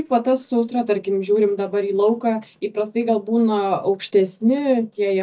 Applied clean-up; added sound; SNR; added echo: neural mask model DeepFilterNet 3.